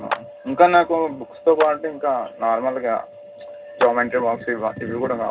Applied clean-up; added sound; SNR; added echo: none; Clapping; 13 dB; reverberation time 0.2 s.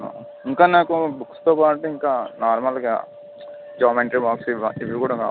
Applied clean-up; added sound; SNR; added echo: none; none; none; none.